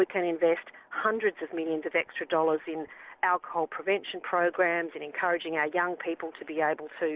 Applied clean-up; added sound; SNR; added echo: none; none; none; none.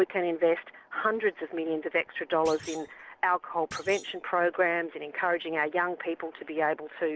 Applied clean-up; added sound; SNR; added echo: none; Thump, thud; 19 dB; none.